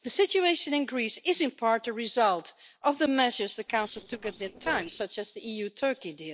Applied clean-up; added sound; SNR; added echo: neural separator model SepFormer DNS4.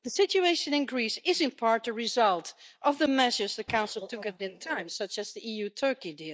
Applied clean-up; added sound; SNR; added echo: neural mask model DeepFilterNet 3.